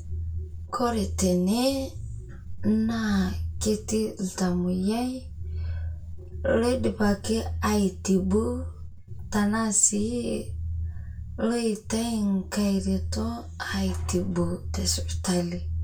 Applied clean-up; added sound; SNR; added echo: none; none; none; reverberation time 0.2 s.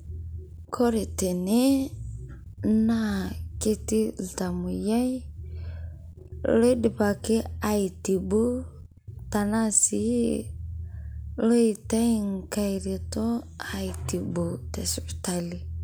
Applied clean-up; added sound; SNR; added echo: none; none; none; none.